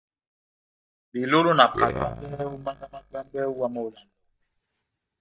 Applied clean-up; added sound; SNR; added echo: neural mask model DeepFilterNet 3.